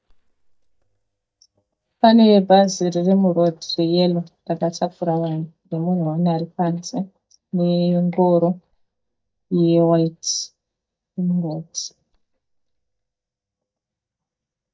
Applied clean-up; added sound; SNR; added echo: neural mask model DeepFilterNet 3.